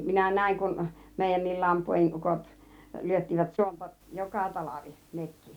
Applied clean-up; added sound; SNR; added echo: none; none; none; none.